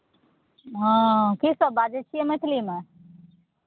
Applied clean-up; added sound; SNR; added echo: none; none; none; none.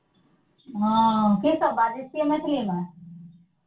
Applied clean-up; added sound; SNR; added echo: none; none; none; reverberation time 0.2 s.